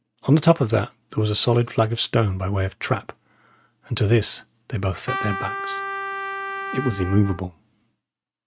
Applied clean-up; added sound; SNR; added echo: neural mask model RNNoise.